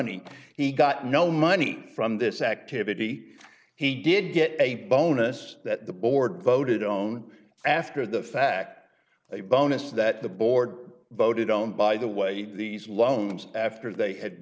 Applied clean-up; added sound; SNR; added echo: none; none; none; none.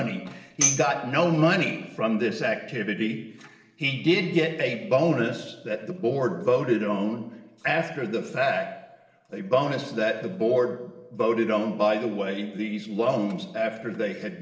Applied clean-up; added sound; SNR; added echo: none; Tambourine; 4 dB; reverberation time 1.1 s.